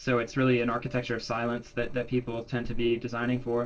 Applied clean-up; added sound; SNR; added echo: neural separator model SepFormer DNS4.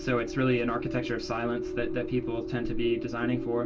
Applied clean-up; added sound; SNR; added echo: none; Musical instrument; 18 dB; reverberation time 0.1 s.